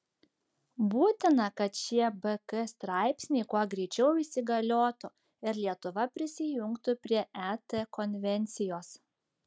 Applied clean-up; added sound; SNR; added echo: none; none; none; none.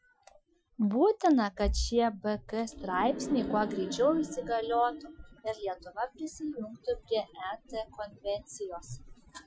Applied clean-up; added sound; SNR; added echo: classical method Wiener filter.